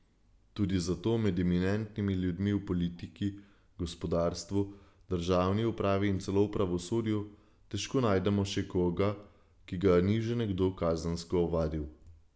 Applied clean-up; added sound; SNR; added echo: none; none; none; none.